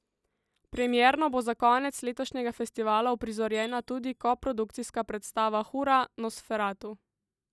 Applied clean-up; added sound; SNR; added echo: neural mask model DeepFilterNet 3.